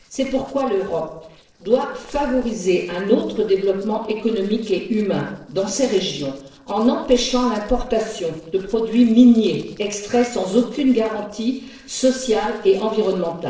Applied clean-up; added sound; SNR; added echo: neural separator model SepFormer DNS4.